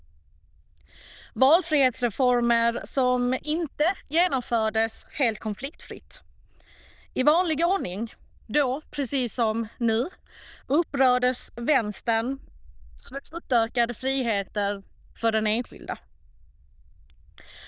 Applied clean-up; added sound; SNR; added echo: neural diffusion model UNIVERSE++.